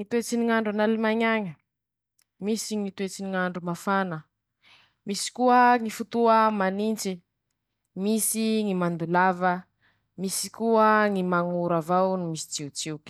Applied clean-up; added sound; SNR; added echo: none; none; none; none.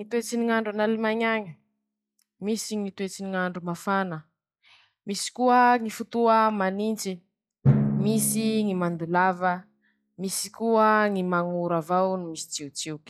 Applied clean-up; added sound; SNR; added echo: classical method log-MMSE.